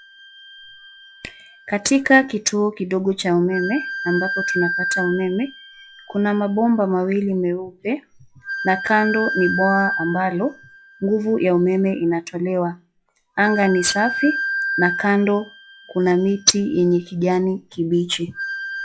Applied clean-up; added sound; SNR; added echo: classical method log-MMSE.